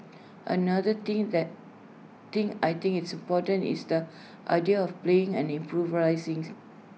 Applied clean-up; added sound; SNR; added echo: none; none; none; none.